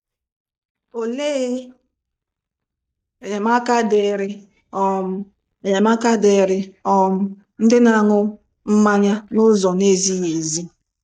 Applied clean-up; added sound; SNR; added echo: neural mask model DeepFilterNet 3.